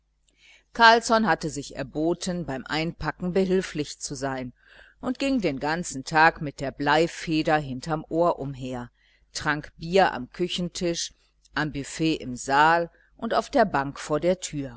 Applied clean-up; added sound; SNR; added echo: none; none; none; none.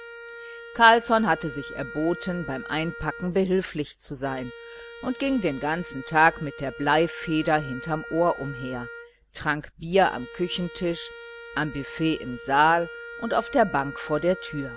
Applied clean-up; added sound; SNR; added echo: none; Wind instrument, woodwind instrument; 15 dB; none.